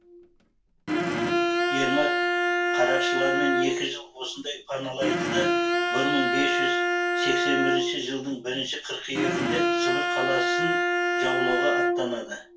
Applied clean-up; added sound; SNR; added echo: none; Bowed string instrument; -5 dB; reverberation time 0.2 s.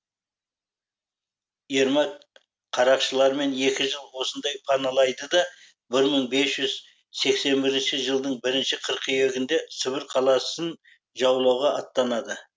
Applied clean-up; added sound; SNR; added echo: none; none; none; none.